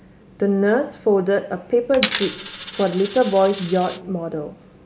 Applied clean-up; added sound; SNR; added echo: none; Coin (dropping); 10 dB; none.